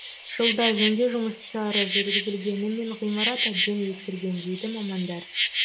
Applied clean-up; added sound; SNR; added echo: none; Insect; -1 dB; none.